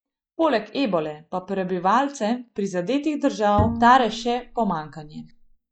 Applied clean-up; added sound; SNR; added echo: classical method log-MMSE.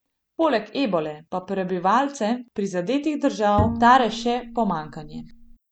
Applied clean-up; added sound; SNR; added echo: none; Bowed string instrument; 7 dB; none.